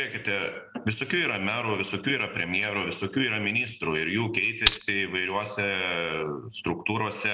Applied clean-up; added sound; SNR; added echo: none; Glass; -2 dB; none.